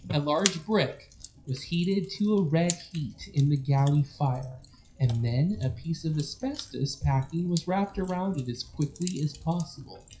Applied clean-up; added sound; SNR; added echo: classical method WPE with log-MMSE.